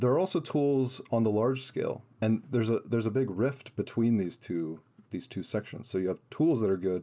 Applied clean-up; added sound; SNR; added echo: none; none; none; none.